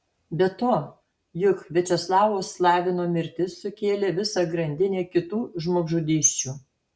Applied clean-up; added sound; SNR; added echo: none; none; none; none.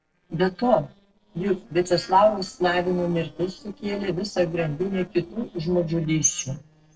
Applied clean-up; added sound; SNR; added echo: neural separator model SepFormer DNS4.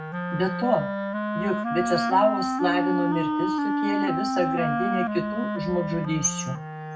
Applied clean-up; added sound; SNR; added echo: none; Wind instrument, woodwind instrument; 0 dB; reverberation time 0.3 s.